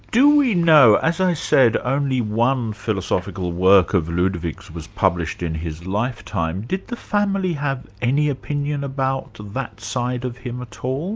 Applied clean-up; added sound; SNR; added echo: none; none; none; none.